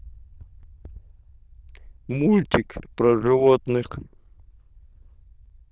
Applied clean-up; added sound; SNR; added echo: neural diffusion model UNIVERSE++.